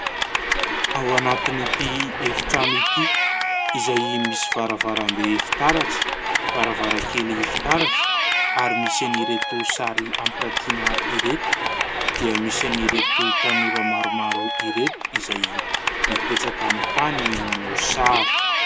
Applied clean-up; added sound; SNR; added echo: none; Cheering / Clapping; -4 dB; none.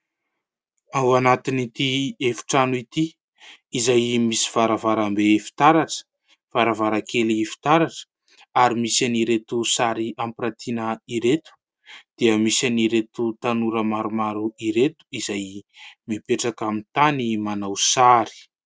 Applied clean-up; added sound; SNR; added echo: none; none; none; none.